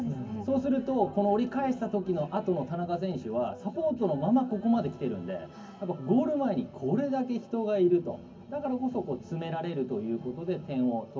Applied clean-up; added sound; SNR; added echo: none; none; none; reverberation time 0.3 s.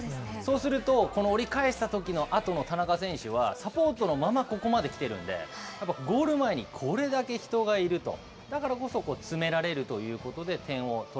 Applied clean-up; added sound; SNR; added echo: none; none; none; none.